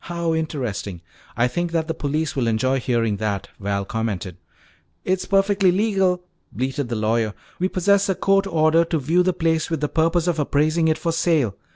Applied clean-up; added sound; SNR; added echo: none; none; none; none.